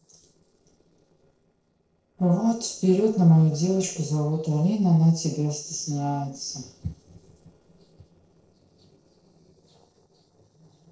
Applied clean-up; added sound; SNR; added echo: neural separator model SepFormer DNS4.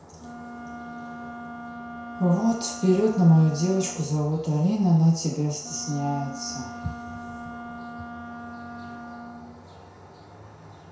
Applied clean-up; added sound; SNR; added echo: none; Wind instrument, woodwind instrument; 14 dB; reverberation time 0.6 s.